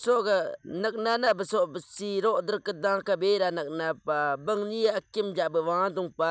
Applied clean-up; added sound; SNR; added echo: none; none; none; none.